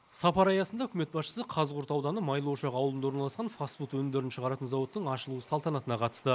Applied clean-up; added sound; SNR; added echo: neural mask model Resemble Enhance denoiser.